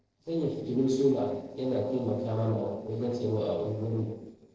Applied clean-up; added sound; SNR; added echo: neural separator model SepFormer DNS4.